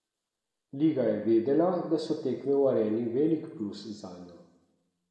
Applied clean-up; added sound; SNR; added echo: none; none; none; reverberation time 1.1 s.